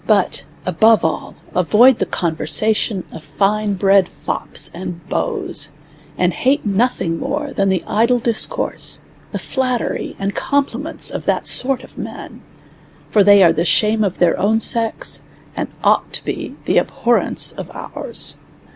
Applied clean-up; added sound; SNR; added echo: none; none; none; none.